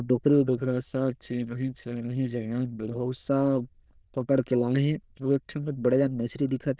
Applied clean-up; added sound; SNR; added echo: neural diffusion model UNIVERSE++.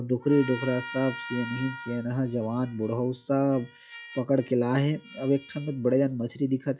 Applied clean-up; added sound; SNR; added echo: classical method log-MMSE.